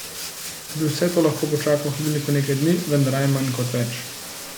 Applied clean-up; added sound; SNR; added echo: none; Bathtub (filling or washing); 11 dB; none.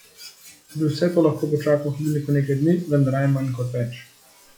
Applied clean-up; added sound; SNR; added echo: classical method log-MMSE.